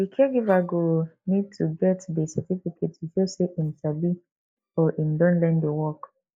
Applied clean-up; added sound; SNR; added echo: neural mask model DeepFilterNet 3.